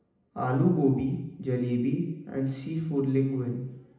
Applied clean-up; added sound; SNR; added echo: none; none; none; reverberation time 0.8 s.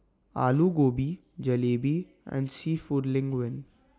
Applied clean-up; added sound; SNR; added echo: none; none; none; none.